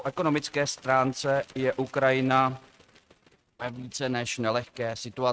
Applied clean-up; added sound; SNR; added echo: neural mask model RNNoise.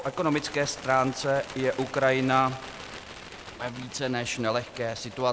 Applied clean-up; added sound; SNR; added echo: none; Bird; 15 dB; none.